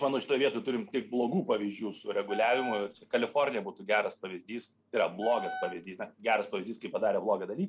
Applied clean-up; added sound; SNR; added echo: none; Wind instrument, woodwind instrument; 9 dB; none.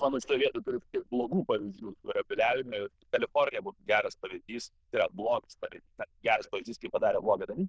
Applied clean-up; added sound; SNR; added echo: neural diffusion model UNIVERSE++.